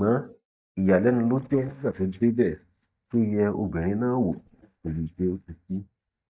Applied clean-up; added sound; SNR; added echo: neural mask model DeepFilterNet 3.